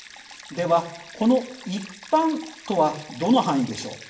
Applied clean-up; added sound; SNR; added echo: none; Stream; 18 dB; reverberation time 0.6 s.